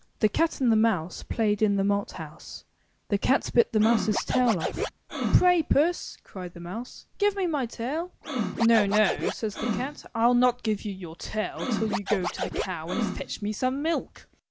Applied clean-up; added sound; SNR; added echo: none; Scratching (performance technique); 6 dB; none.